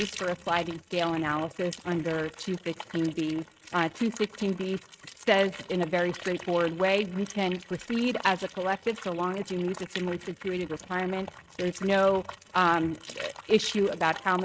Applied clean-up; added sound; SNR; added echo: neural mask model RNNoise.